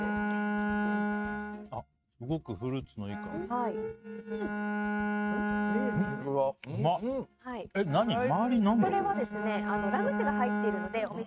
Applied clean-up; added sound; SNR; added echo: neural mask model RNNoise.